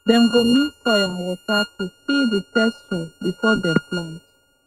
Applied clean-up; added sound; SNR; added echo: neural mask model RNNoise.